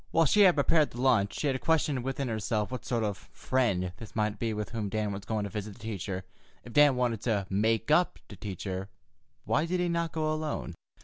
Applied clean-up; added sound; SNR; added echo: none; none; none; none.